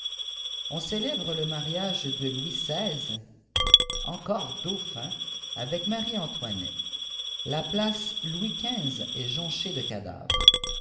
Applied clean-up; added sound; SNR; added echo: none; Coin (dropping) / Glass; -5 dB; reverberation time 0.9 s.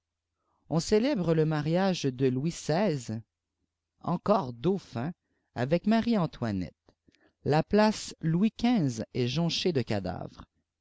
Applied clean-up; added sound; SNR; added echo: none; none; none; none.